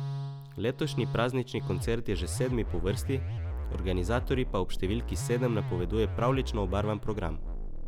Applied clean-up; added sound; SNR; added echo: none; Musical instrument; 3 dB; none.